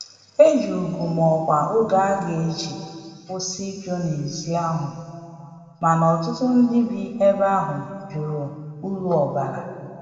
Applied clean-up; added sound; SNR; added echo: none; none; none; reverberation time 2.3 s.